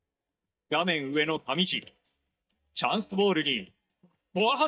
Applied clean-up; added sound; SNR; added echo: neural mask model DeepFilterNet 3.